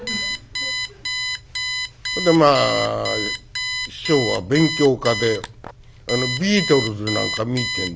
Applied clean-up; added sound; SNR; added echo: none; Alarm; 5 dB; none.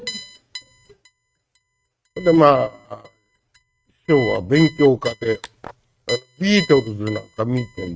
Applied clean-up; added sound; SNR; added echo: neural mask model RNNoise.